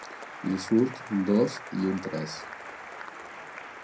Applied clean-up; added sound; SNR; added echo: none; Applause; 12 dB; reverberation time 0.2 s.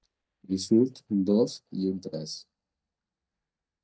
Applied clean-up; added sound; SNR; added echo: neural mask model DeepFilterNet 3.